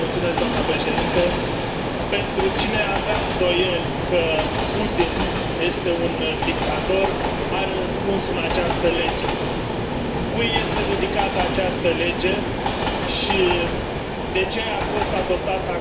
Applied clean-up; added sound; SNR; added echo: none; Train; -2 dB; reverberation time 0.5 s.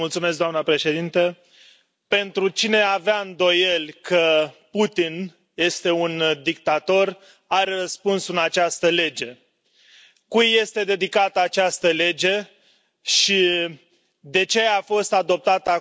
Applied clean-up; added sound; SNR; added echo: none; none; none; none.